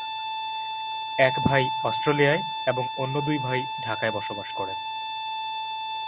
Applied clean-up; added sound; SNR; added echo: none; Bowed string instrument; 2 dB; none.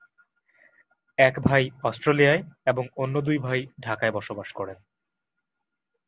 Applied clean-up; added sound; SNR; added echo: none; none; none; none.